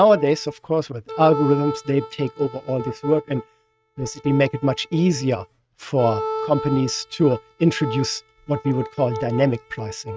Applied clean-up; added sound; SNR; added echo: neural mask model RNNoise.